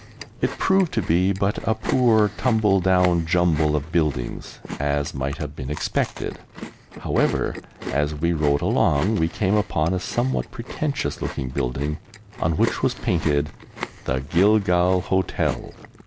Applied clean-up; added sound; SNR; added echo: none; Chewing, mastication; 14 dB; none.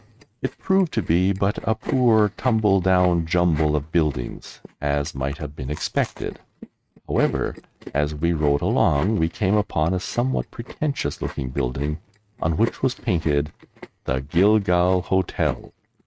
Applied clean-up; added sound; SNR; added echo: neural mask model RNNoise.